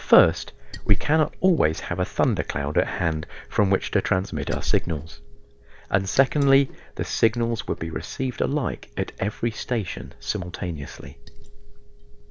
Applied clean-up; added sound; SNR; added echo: none; Liquid; 3 dB; none.